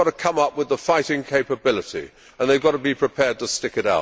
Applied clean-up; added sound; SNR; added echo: none; none; none; none.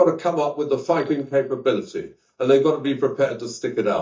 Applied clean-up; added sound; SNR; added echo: neural mask model DeepFilterNet 3.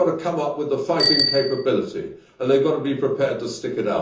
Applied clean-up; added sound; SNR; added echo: none; Bicycle bell; 5 dB; reverberation time 0.6 s.